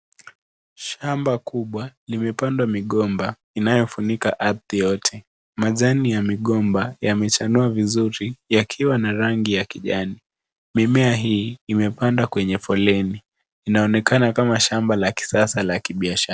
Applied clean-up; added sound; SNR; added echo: none; none; none; none.